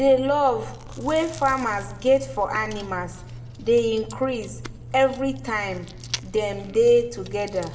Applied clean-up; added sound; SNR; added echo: none; Chewing, mastication; 14 dB; reverberation time 0.7 s.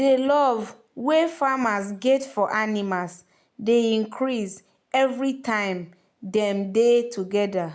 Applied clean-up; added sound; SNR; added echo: none; none; none; none.